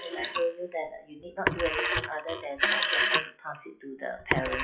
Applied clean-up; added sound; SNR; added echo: classical method WPE with log-MMSE.